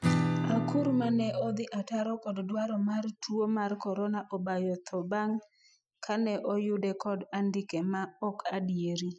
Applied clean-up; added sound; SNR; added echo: classical method Wiener filter.